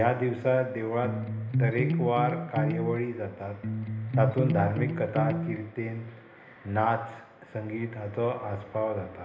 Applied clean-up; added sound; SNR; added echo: none; Electric guitar; -1 dB; reverberation time 1.1 s.